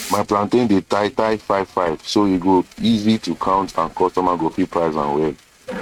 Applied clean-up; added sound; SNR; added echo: neural mask model RNNoise.